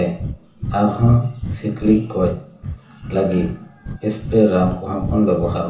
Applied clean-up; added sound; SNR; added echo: none; Breathing; 9 dB; reverberation time 0.7 s.